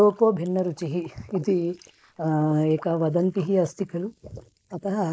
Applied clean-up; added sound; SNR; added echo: neural mask model Resemble Enhance denoiser.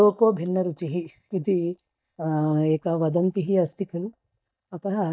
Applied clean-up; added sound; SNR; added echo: neural mask model DeepFilterNet 3.